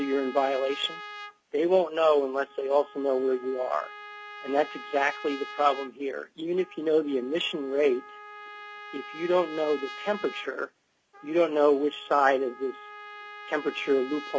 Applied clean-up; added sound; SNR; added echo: none; Trumpet; 16 dB; none.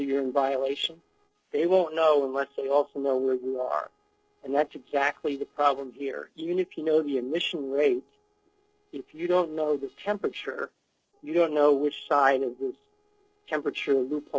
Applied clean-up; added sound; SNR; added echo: neural separator model SepFormer DNS4.